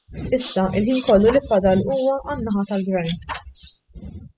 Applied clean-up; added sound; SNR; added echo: classical method spectral subtraction.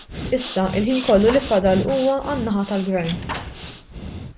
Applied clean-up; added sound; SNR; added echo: none; Breathing + Squeak / Slam / Wood; 10 dB; none.